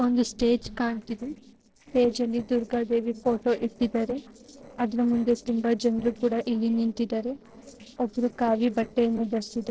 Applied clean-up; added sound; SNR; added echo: neural separator model SepFormer DNS4.